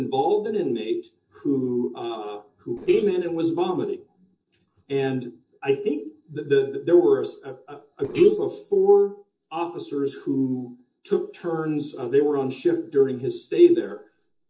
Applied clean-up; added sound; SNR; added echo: neural separator model SepFormer DNS4.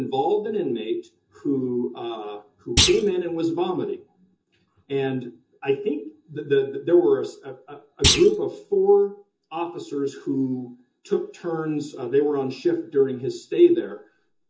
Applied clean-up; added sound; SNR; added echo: none; Thump, thud; 2 dB; reverberation time 0.2 s.